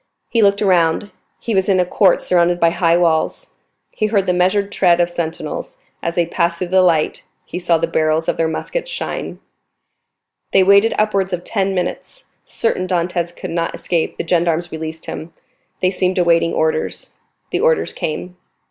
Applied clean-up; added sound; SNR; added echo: none; none; none; none.